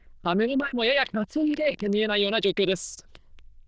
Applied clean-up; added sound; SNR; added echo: neural diffusion model UNIVERSE++.